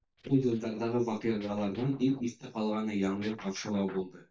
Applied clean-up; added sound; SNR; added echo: neural mask model DeepFilterNet 3.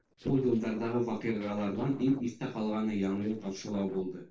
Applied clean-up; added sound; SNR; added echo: neural separator model SepFormer DNS4.